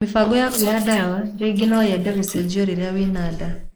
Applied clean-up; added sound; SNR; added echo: neural mask model Resemble Enhance denoiser.